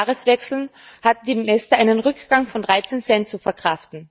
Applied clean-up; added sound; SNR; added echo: neural mask model DeepFilterNet 3.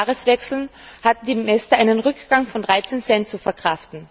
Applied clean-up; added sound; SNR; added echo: none; none; none; none.